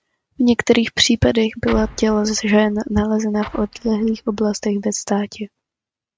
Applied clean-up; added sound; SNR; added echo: neural mask model RNNoise.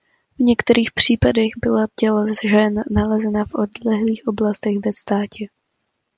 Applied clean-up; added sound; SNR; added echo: none; none; none; none.